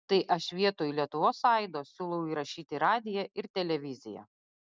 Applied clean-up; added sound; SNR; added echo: none; none; none; none.